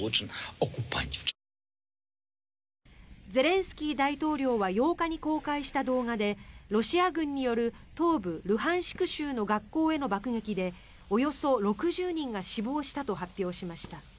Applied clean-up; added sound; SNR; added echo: none; none; none; none.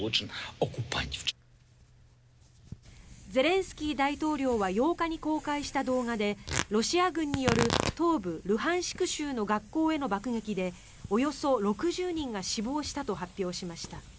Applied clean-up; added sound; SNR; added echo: none; Tearing; 10 dB; none.